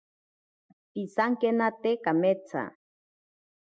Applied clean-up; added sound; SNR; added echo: none; none; none; none.